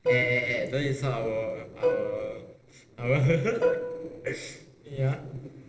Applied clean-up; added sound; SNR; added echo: neural separator model SepFormer DNS4.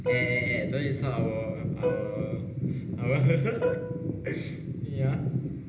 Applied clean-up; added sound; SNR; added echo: none; Plucked string instrument; 8 dB; reverberation time 1.0 s.